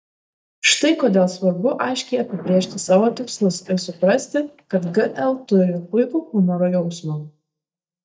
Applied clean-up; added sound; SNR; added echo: neural mask model DeepFilterNet 3.